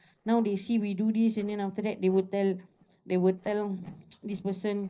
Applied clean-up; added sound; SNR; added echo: neural separator model SepFormer DNS4.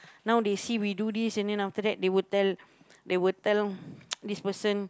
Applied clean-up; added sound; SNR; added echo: none; none; none; none.